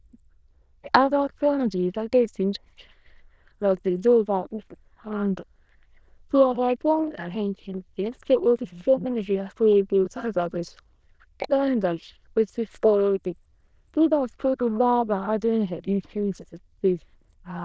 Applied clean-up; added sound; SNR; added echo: neural diffusion model UNIVERSE++.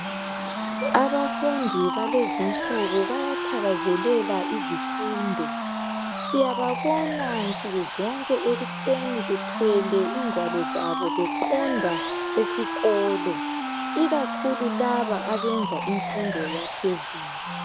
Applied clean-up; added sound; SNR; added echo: none; Wind instrument, woodwind instrument + Sawing; 2 dB; none.